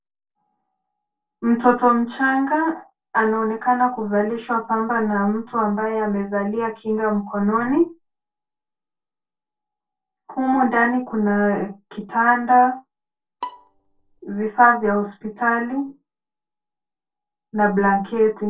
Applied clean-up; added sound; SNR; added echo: neural separator model SepFormer DNS4.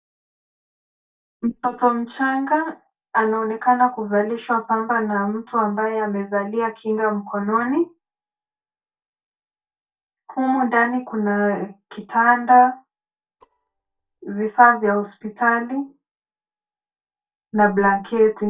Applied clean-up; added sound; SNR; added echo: neural mask model DeepFilterNet 3.